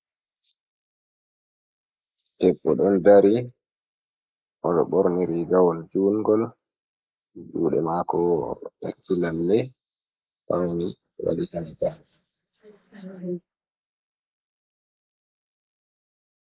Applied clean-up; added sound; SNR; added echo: neural mask model Resemble Enhance denoiser.